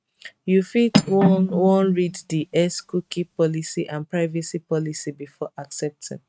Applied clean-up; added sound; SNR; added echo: neural mask model RNNoise.